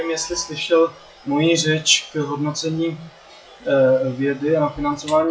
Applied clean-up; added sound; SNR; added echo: classical method WPE with log-MMSE.